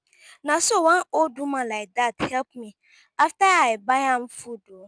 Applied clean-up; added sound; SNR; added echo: none; none; none; none.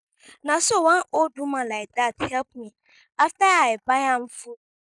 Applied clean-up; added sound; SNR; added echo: neural mask model Resemble Enhance denoiser.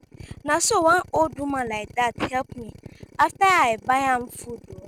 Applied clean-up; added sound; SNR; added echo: neural mask model RNNoise.